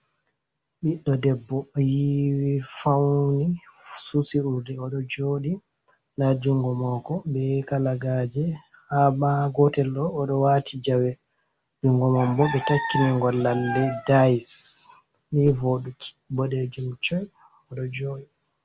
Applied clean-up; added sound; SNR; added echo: none; Whoosh, swoosh, swish; 15 dB; none.